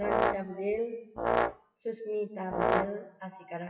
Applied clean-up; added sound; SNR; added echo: classical method WPE with log-MMSE.